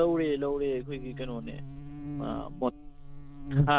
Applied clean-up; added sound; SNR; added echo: none; Buzz; 4 dB; none.